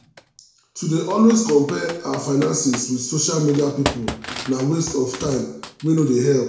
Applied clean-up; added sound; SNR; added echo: none; Computer keyboard; 14 dB; reverberation time 0.6 s.